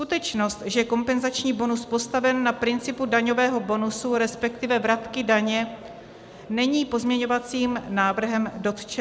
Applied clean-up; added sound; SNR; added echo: none; none; none; none.